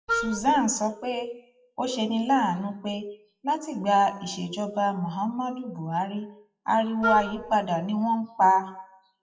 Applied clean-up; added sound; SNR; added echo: classical method WPE with log-MMSE.